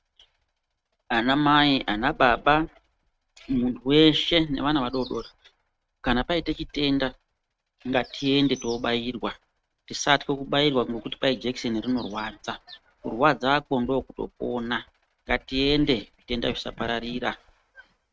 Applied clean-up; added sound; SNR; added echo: neural mask model RNNoise.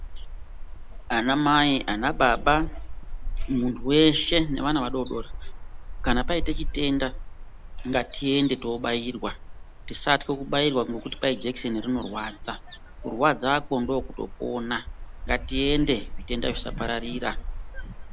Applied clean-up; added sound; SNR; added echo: none; Cricket; 6 dB; none.